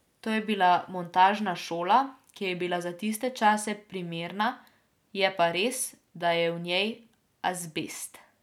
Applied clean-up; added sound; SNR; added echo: none; none; none; none.